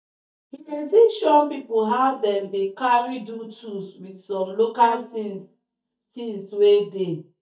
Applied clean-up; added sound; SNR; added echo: neural mask model DeepFilterNet 3.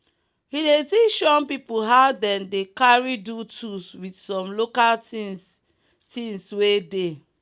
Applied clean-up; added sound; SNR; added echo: none; none; none; none.